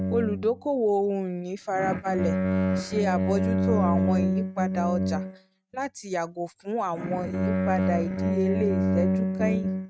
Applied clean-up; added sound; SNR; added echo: neural mask model RNNoise.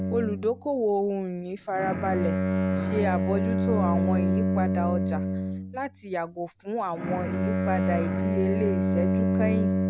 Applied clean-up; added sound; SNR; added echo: none; Bowed string instrument; -4 dB; none.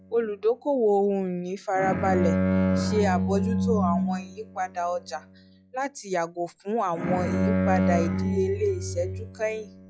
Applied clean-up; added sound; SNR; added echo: classical method log-MMSE.